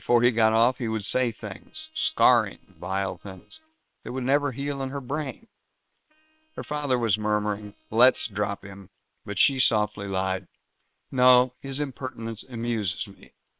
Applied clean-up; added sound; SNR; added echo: neural separator model SepFormer WHAM!.